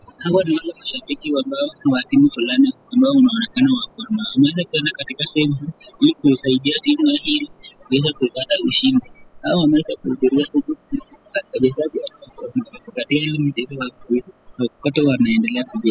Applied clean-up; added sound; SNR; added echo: classical method spectral subtraction.